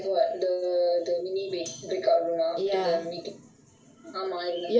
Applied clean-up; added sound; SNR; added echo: none; Tambourine; 17 dB; reverberation time 0.1 s.